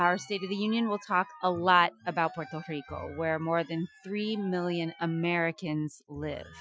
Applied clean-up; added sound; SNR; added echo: classical method Wiener filter.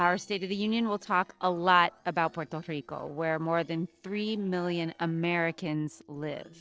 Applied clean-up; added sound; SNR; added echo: neural separator model SepFormer DNS4.